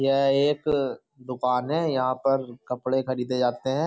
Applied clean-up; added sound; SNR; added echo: none; none; none; none.